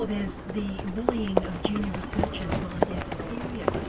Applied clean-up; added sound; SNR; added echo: none; Livestock, farm animals, working animals; -3 dB; reverberation time 0.2 s.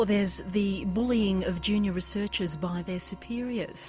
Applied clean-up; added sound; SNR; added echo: none; none; none; none.